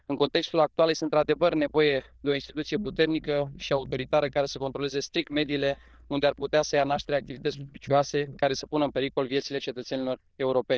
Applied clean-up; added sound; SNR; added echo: neural diffusion model UNIVERSE++.